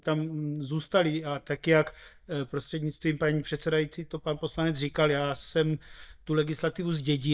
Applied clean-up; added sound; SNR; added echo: neural mask model DeepFilterNet 3.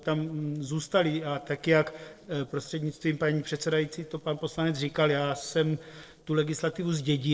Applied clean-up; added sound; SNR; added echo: neural separator model SepFormer DNS4.